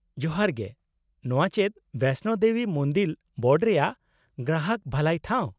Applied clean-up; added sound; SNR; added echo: none; none; none; none.